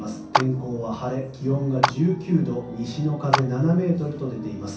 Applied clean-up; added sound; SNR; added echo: none; Clapping; 5 dB; reverberation time 0.6 s.